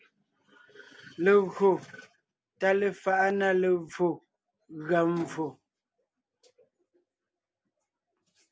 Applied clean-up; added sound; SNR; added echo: none; none; none; none.